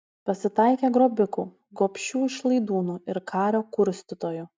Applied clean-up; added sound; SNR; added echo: none; none; none; none.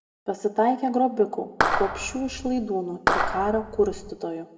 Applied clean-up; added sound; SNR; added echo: none; Clapping; 1 dB; reverberation time 1.0 s.